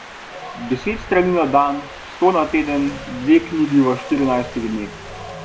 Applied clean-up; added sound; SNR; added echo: none; Wind; 14 dB; none.